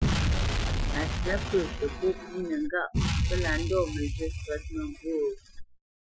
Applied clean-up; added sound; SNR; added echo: classical method Wiener filter.